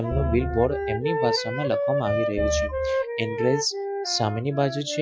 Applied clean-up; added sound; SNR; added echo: classical method Wiener filter.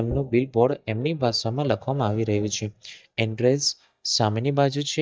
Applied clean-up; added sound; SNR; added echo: neural mask model DeepFilterNet 3.